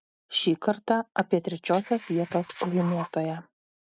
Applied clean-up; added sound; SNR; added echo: neural mask model RNNoise.